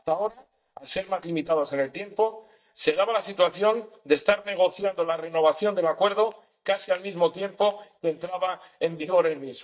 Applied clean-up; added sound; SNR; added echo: neural mask model DeepFilterNet 3.